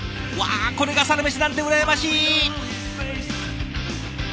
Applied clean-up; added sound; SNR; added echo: none; Bowed string instrument; 13 dB; none.